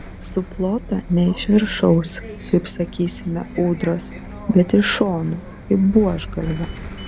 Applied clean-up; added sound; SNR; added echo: none; Bus; 14 dB; none.